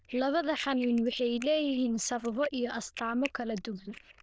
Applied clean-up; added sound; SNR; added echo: neural diffusion model UNIVERSE++.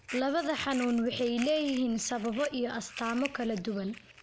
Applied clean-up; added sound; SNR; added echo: none; Fire; 15 dB; none.